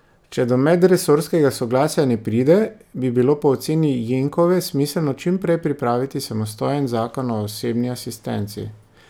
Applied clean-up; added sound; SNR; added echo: none; none; none; none.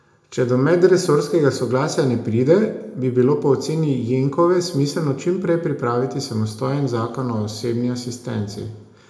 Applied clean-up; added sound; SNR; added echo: none; none; none; reverberation time 0.6 s.